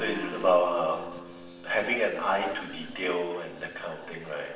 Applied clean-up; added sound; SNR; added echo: none; Keyboard (musical); 15 dB; reverberation time 1.0 s.